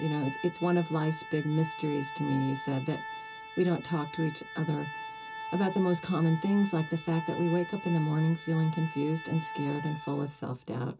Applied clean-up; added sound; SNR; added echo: none; Organ; 11 dB; reverberation time 0.2 s.